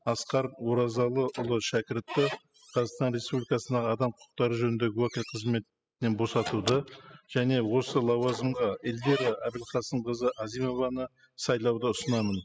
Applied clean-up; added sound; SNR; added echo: classical method spectral subtraction.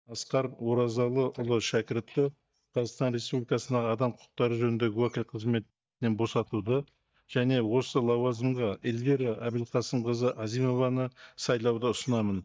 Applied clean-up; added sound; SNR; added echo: neural mask model DeepFilterNet 3.